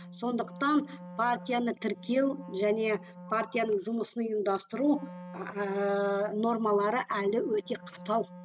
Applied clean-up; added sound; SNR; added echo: neural mask model RNNoise.